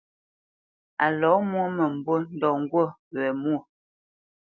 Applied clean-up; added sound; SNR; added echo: none; none; none; none.